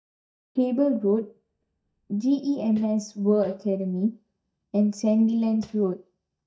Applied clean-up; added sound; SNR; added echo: neural mask model DeepFilterNet 3.